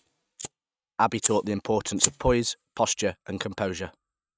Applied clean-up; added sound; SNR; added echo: neural mask model RNNoise.